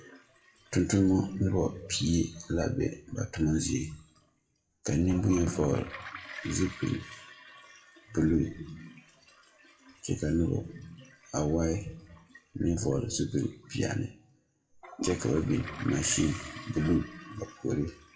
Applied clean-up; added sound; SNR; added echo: classical method WPE with log-MMSE.